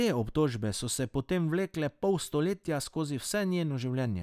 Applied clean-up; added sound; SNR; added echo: none; none; none; none.